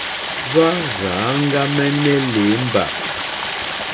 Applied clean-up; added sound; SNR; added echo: none; Stream; 5 dB; none.